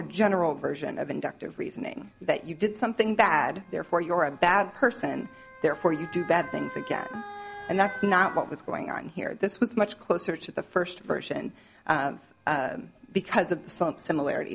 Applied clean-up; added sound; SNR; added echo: none; Motor vehicle (road) / Siren; 18 dB; none.